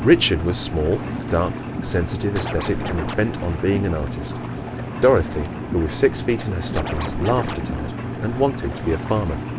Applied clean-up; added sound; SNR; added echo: none; Scratching (performance technique) + Engine; 5 dB; none.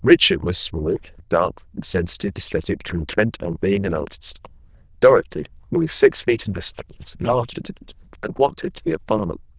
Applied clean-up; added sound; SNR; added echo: neural diffusion model UNIVERSE++.